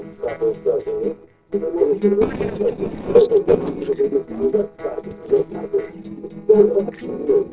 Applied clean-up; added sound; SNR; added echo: neural separator model SepFormer DNS4.